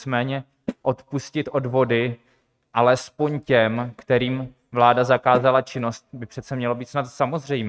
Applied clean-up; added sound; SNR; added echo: neural mask model RNNoise.